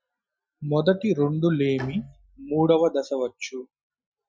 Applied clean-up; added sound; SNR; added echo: classical method Wiener filter.